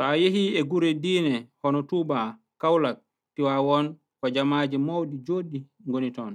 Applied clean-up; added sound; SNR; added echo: none; none; none; none.